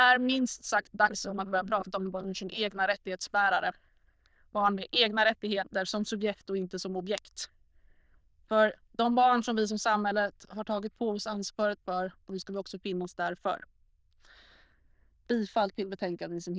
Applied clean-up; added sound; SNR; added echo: neural diffusion model UNIVERSE++.